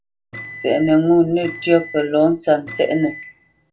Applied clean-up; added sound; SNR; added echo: none; Microwave oven; 17 dB; reverberation time 0.2 s.